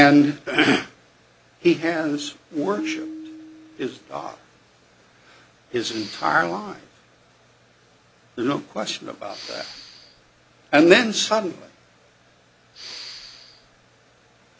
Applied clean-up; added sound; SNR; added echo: none; Tabla + Respiratory sounds; 14 dB; none.